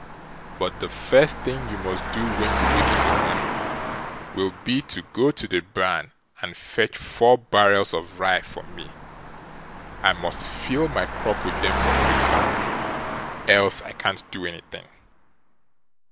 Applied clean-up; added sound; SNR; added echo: none; Engine; 3 dB; none.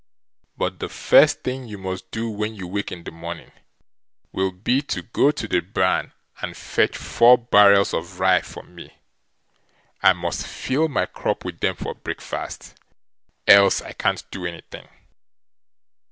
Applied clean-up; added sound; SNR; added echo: none; none; none; none.